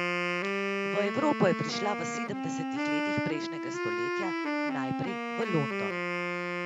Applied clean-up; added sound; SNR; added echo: none; Wind instrument, woodwind instrument; -2 dB; none.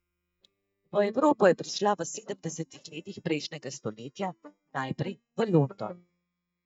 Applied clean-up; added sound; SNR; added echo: neural mask model DeepFilterNet 3.